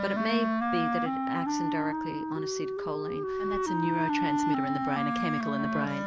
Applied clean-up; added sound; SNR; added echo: none; Wind instrument, woodwind instrument; -5 dB; none.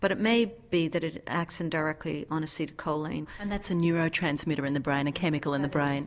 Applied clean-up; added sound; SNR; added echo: none; none; none; none.